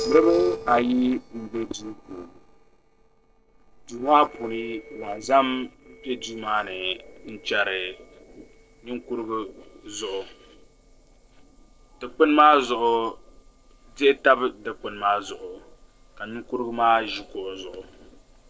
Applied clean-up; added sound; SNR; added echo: neural separator model SepFormer DNS4.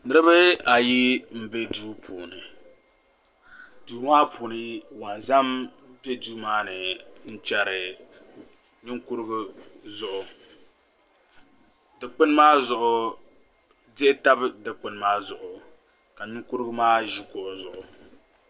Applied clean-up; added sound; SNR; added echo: none; none; none; none.